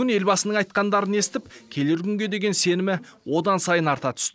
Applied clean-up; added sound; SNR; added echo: none; none; none; none.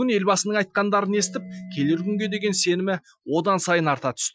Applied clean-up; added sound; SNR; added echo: classical method Wiener filter.